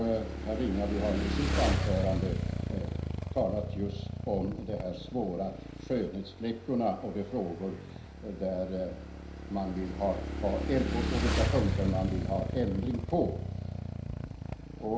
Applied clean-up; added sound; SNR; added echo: none; Motorcycle / Engine; 1 dB; reverberation time 0.5 s.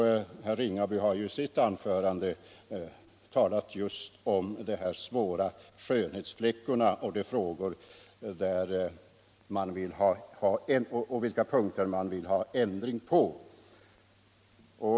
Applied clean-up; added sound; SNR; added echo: none; none; none; none.